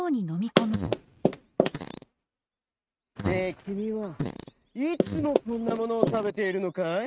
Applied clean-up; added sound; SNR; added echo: neural mask model RNNoise.